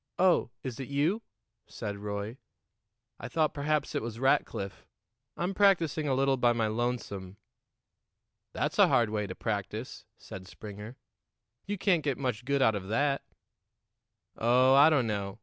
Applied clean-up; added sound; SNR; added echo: none; none; none; none.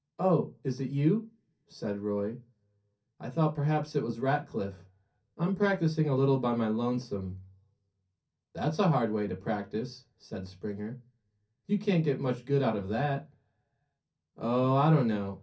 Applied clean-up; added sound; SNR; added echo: none; none; none; reverberation time 0.3 s.